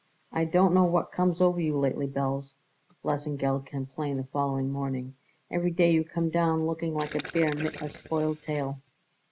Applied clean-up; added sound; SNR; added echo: none; Gurgling; 15 dB; none.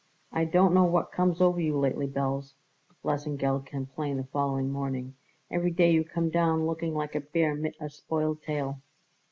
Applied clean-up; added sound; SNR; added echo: none; none; none; none.